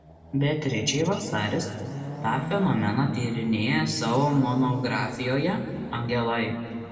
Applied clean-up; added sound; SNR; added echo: none; Chatter / Car passing by / Motorcycle / Traffic noise, roadway noise / Accelerating, revving, vroom; 15 dB; reverberation time 2.0 s.